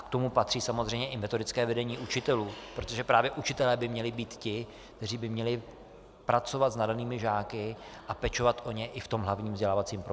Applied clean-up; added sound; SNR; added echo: none; none; none; none.